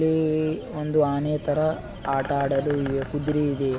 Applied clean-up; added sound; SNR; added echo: none; Bird; 18 dB; none.